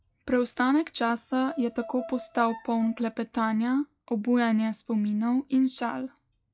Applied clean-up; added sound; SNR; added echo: classical method log-MMSE.